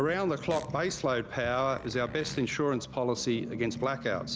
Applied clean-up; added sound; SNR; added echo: none; Fart; 17 dB; none.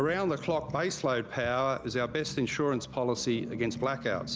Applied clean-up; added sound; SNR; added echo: none; none; none; none.